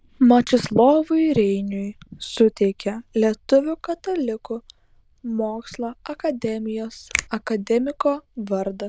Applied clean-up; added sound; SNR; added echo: neural diffusion model UNIVERSE++.